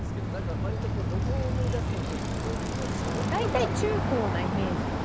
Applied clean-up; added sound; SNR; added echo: none; Bicycle; -5 dB; none.